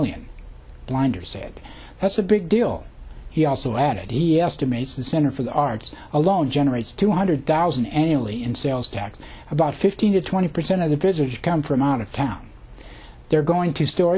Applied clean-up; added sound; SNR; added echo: none; none; none; none.